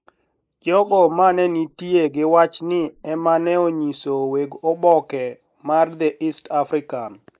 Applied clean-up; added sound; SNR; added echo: neural mask model Resemble Enhance denoiser.